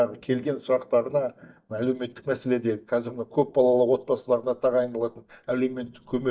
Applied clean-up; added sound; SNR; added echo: neural mask model DeepFilterNet 3.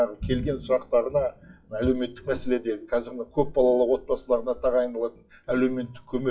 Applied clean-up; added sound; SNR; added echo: classical method WPE with log-MMSE.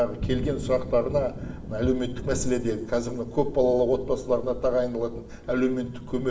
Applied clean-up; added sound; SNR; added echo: none; Thunder / Rain; 11 dB; reverberation time 0.8 s.